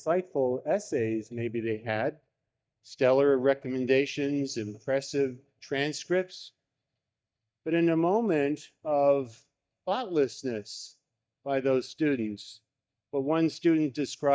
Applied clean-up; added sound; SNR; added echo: neural mask model DeepFilterNet 3.